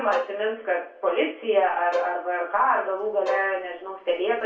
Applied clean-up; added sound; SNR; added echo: none; Bowed string instrument; 11 dB; reverberation time 0.3 s.